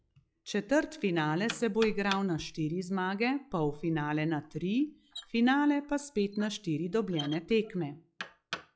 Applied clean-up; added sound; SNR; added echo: classical method log-MMSE.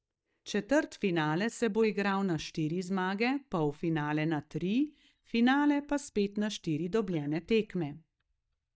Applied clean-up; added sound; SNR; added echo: neural mask model DeepFilterNet 3.